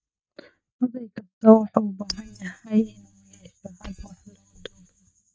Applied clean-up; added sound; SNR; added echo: neural mask model DeepFilterNet 3.